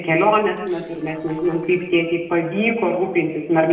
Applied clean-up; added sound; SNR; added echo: neural separator model SepFormer DNS4.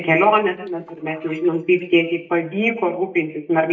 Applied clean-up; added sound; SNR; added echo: neural mask model DeepFilterNet 3.